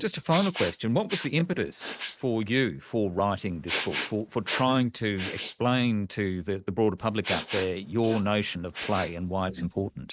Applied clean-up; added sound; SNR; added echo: neural mask model Resemble Enhance denoiser.